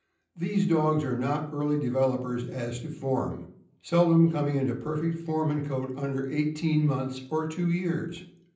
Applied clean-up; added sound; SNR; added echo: none; none; none; reverberation time 0.6 s.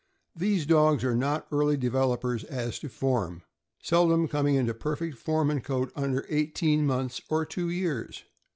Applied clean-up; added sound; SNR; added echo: none; none; none; none.